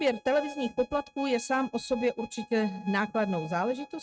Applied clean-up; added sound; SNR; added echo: neural mask model RNNoise.